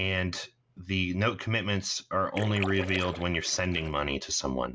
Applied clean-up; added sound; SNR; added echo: none; Splash, splatter; 10 dB; none.